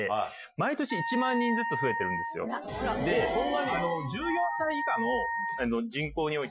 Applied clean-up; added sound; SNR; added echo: classical method Wiener filter.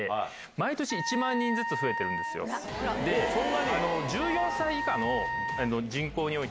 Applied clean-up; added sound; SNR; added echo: none; Wind instrument, woodwind instrument; 4 dB; none.